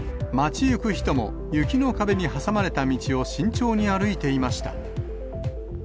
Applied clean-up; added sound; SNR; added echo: none; none; none; none.